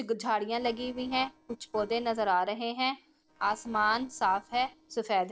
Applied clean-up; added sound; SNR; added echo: neural separator model SepFormer DNS4.